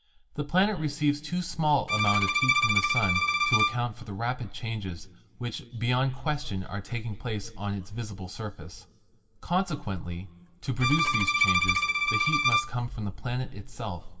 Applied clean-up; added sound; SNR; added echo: none; Bowed string instrument; -3 dB; reverberation time 1.5 s.